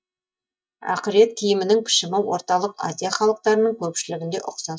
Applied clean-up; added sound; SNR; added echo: neural mask model DeepFilterNet 3.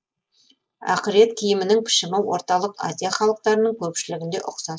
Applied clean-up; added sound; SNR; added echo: neural mask model Resemble Enhance denoiser.